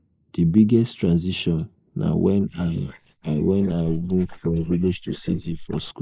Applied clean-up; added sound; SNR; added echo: neural mask model Resemble Enhance denoiser.